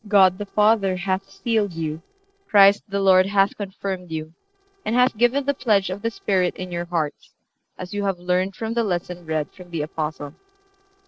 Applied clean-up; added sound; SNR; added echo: neural separator model SepFormer DNS4.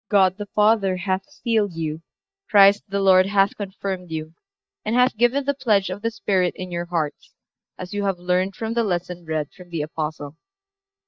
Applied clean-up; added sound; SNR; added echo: neural mask model DeepFilterNet 3.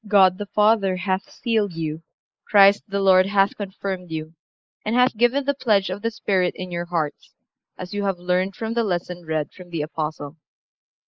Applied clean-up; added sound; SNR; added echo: neural mask model Resemble Enhance denoiser.